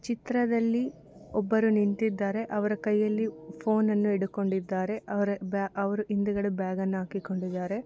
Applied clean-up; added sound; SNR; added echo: none; none; none; none.